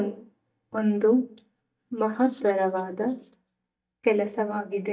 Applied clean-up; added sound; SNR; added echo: neural mask model DeepFilterNet 3.